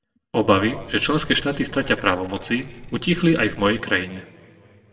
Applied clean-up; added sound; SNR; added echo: neural separator model SepFormer DNS4.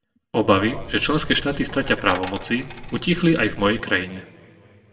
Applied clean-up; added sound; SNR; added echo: none; Coin (dropping); 11 dB; reverberation time 1.8 s.